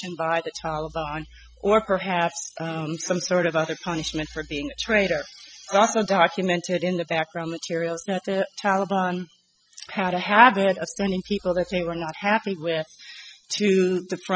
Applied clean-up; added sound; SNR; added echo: classical method spectral subtraction.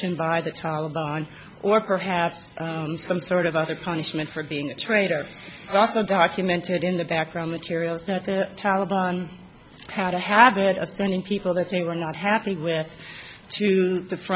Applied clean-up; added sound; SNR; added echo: none; none; none; none.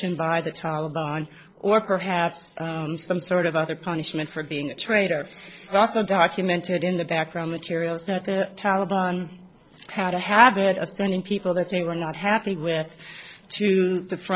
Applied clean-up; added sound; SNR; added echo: neural separator model SepFormer DNS4.